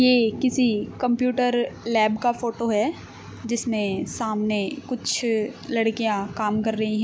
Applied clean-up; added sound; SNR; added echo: none; none; none; none.